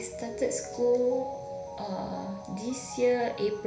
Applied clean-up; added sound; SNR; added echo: none; Mallet percussion; 11 dB; reverberation time 0.5 s.